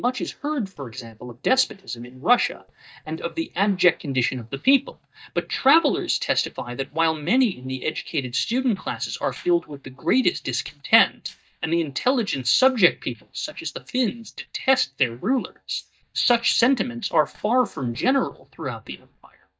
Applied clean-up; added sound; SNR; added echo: neural mask model DeepFilterNet 3.